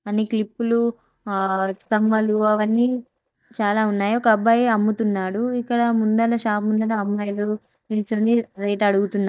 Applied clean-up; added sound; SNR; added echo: neural mask model DeepFilterNet 3.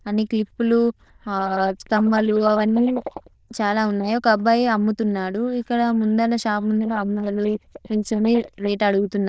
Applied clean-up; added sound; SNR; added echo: neural diffusion model UNIVERSE++.